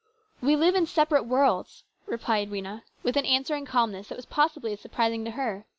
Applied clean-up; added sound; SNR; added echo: none; none; none; none.